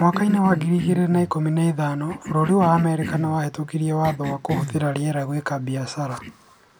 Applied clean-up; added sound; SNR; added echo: none; Cough; 11 dB; none.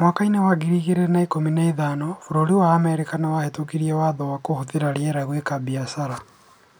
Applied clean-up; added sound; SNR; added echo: none; none; none; none.